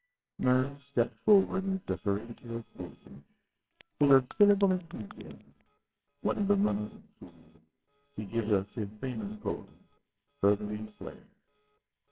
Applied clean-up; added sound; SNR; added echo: neural separator model SepFormer WHAMR!.